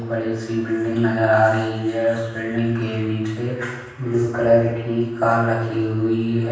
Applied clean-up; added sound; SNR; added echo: none; none; none; reverberation time 1.2 s.